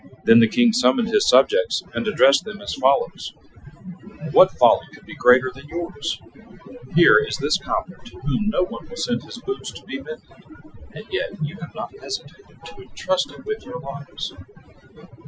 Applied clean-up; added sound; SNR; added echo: classical method Wiener filter.